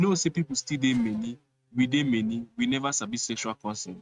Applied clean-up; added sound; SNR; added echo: neural mask model RNNoise.